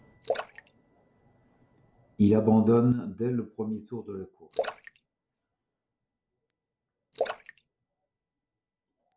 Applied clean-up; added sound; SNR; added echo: none; Splash, splatter; 9 dB; none.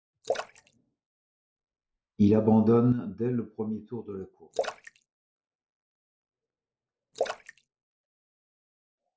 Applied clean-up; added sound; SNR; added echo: neural mask model Resemble Enhance denoiser.